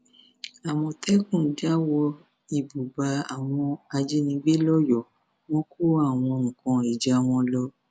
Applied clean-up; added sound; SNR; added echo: none; none; none; none.